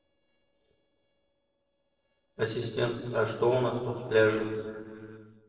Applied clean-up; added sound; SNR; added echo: neural separator model SepFormer DNS4.